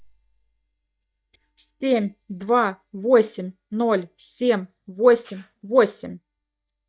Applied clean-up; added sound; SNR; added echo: neural mask model DeepFilterNet 3.